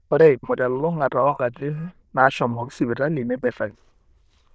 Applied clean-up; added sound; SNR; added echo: neural diffusion model UNIVERSE++.